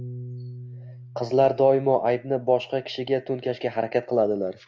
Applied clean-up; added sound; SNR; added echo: none; Piano; 18 dB; none.